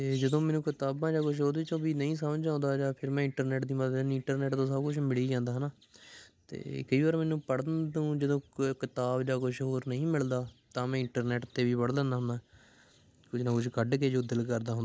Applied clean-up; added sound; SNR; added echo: neural mask model Resemble Enhance denoiser.